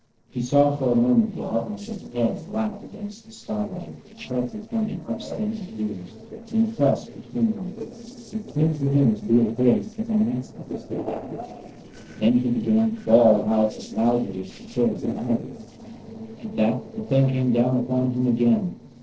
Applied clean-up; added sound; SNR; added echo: neural separator model SepFormer DNS4.